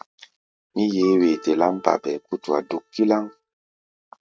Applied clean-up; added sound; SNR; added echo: neural mask model RNNoise.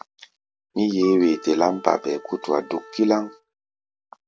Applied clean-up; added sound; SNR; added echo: none; Wind instrument, woodwind instrument; 19 dB; none.